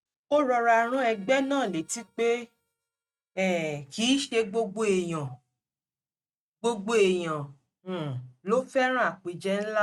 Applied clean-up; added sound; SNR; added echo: neural mask model RNNoise.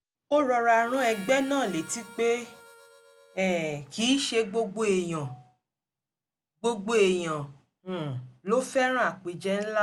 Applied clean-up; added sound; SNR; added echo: none; Harmonica; 20 dB; none.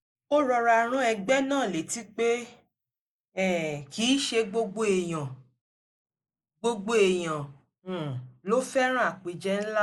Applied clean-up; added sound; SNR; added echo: neural mask model Resemble Enhance denoiser.